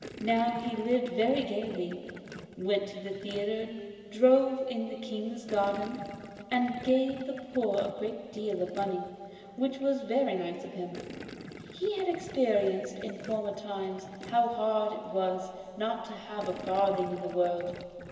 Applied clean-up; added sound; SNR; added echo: none; Gurgling; 17 dB; reverberation time 2.6 s.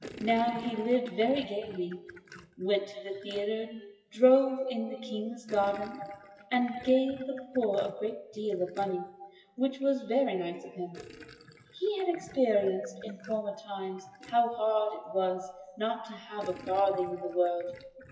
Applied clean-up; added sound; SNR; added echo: classical method WPE with log-MMSE.